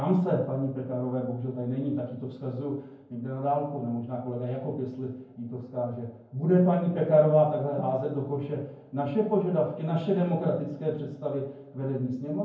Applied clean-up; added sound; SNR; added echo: none; none; none; reverberation time 0.9 s.